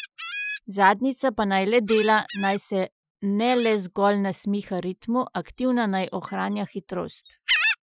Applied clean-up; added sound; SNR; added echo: classical method Wiener filter.